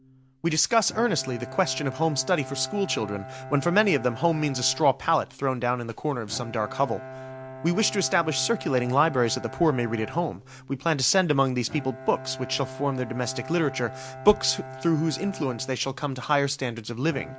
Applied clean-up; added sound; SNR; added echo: none; Bowed string instrument; 14 dB; none.